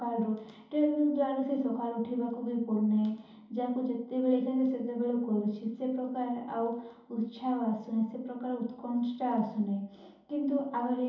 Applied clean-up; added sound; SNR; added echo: none; none; none; reverberation time 2.8 s.